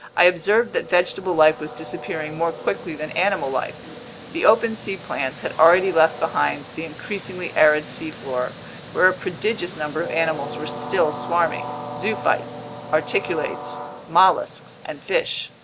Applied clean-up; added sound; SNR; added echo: none; Train; 12 dB; none.